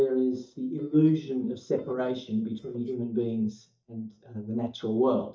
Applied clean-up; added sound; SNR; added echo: neural mask model DeepFilterNet 3.